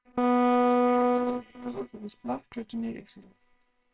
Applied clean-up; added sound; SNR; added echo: neural separator model SepFormer WHAMR!.